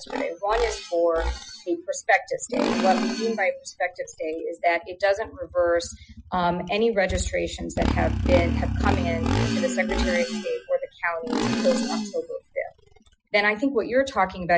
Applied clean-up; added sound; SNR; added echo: classical method Wiener filter.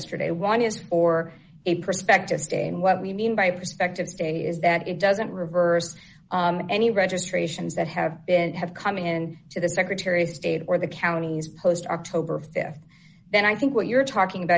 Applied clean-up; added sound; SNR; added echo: none; none; none; none.